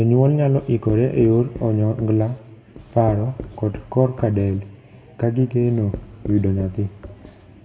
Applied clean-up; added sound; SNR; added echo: none; Writing; 17 dB; reverberation time 0.9 s.